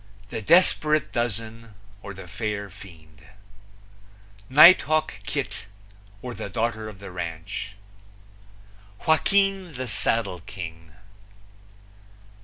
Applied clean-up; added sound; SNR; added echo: none; none; none; none.